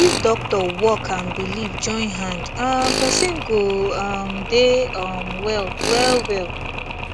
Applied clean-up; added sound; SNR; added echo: none; Mechanisms + Tools; 4 dB; none.